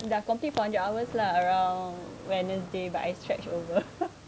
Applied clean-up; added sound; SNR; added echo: none; Mechanisms; 17 dB; none.